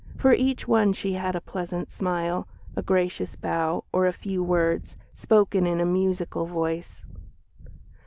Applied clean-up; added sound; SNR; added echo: none; Wind; 17 dB; none.